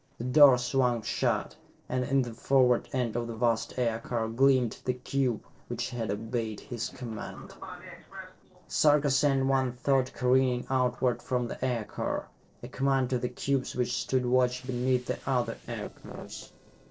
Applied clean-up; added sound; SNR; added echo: neural separator model SepFormer DNS4.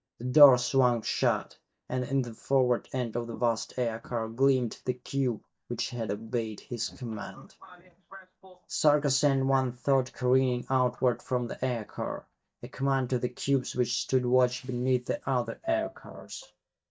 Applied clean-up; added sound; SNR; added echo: neural mask model DeepFilterNet 3.